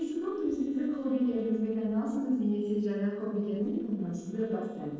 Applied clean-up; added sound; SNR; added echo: neural separator model SepFormer DNS4.